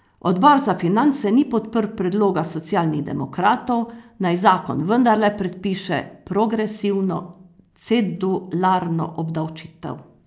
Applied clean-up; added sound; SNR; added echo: none; none; none; none.